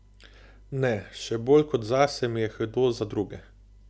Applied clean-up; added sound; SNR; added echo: none; none; none; none.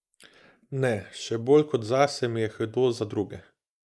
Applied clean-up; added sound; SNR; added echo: neural mask model Resemble Enhance denoiser.